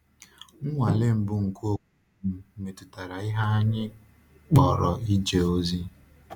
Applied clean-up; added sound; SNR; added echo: none; none; none; none.